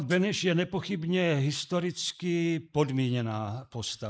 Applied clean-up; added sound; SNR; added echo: neural mask model Resemble Enhance denoiser.